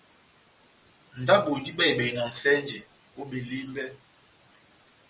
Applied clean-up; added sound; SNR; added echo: none; none; none; none.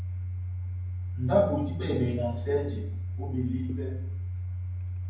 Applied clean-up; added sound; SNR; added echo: none; Domestic sounds, home sounds; 1 dB; reverberation time 0.9 s.